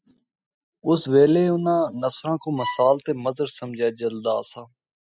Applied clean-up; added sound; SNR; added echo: classical method spectral subtraction.